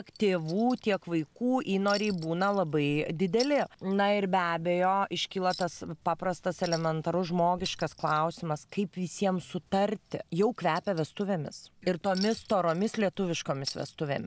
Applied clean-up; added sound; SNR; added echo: none; Chink, clink; 19 dB; none.